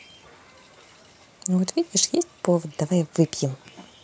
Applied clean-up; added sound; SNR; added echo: none; none; none; none.